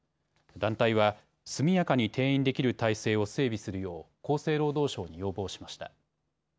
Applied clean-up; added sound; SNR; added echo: none; none; none; none.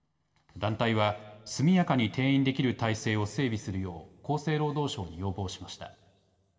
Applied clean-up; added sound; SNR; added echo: none; none; none; reverberation time 1.4 s.